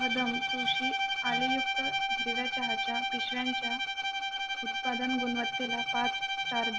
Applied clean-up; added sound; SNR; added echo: none; Bowed string instrument; -5 dB; none.